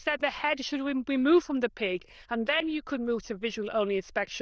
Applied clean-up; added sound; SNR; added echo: neural diffusion model UNIVERSE++.